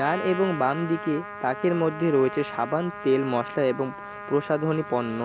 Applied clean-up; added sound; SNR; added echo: none; Trumpet; 11 dB; none.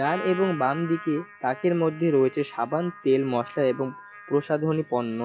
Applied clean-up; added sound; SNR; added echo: classical method log-MMSE.